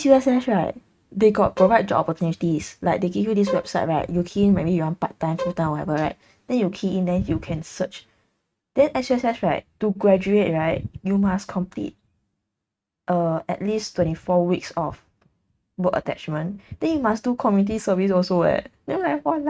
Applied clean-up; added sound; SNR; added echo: neural mask model RNNoise.